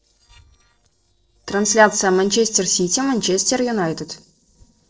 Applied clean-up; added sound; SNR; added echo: neural separator model SepFormer DNS4.